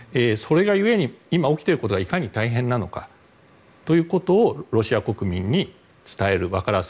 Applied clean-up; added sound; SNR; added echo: none; none; none; none.